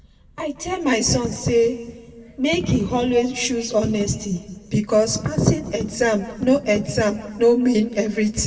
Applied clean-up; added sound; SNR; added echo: none; Coin (dropping); 14 dB; reverberation time 1.4 s.